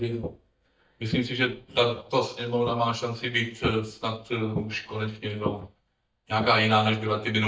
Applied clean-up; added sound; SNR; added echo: neural mask model DeepFilterNet 3.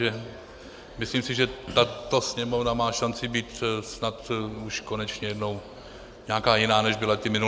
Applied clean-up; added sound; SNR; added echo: none; none; none; none.